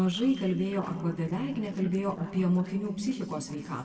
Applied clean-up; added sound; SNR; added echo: neural separator model SepFormer DNS4.